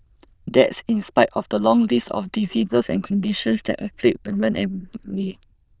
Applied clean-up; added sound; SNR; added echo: neural diffusion model UNIVERSE++.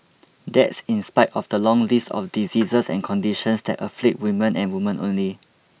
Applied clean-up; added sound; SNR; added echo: none; none; none; none.